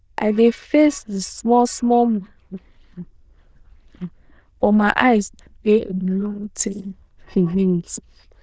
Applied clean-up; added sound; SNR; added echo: neural diffusion model UNIVERSE++.